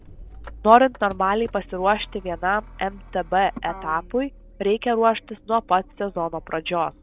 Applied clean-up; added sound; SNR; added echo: none; Motor vehicle (road); 19 dB; none.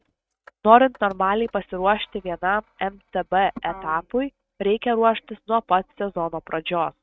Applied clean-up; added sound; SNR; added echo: neural mask model RNNoise.